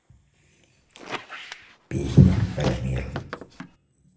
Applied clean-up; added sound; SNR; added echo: none; Squeak; 13 dB; reverberation time 1.1 s.